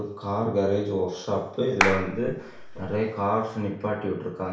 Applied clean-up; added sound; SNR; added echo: none; Clapping; 2 dB; reverberation time 0.6 s.